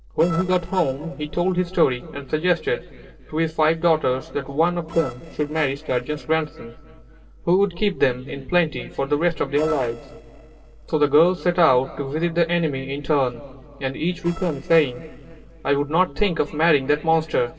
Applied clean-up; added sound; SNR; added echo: neural separator model SepFormer DNS4.